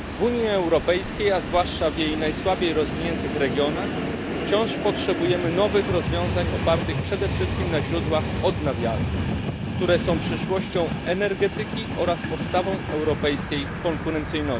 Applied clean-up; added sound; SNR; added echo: none; Train; 2 dB; none.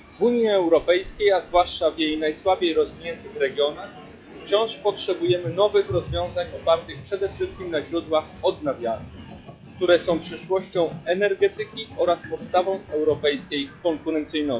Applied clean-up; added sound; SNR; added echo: classical method log-MMSE.